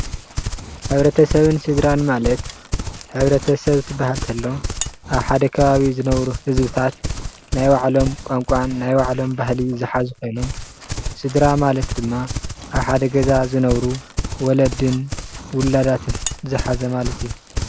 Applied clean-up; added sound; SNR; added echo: none; Livestock, farm animals, working animals; 7 dB; none.